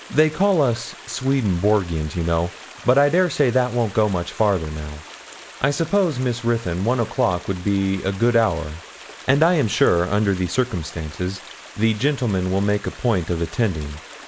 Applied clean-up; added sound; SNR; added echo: none; Stream; 19 dB; none.